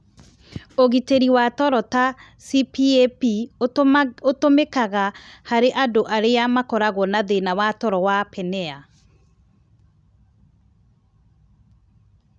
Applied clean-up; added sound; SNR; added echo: none; none; none; none.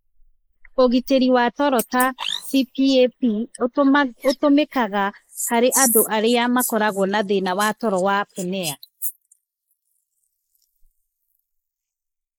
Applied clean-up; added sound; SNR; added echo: neural mask model Resemble Enhance denoiser.